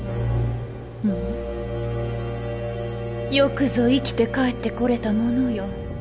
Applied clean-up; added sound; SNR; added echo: none; none; none; none.